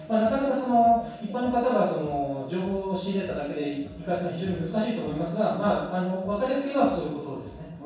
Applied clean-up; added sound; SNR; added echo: none; none; none; reverberation time 0.7 s.